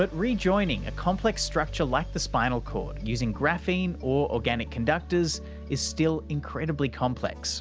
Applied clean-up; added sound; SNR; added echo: none; none; none; none.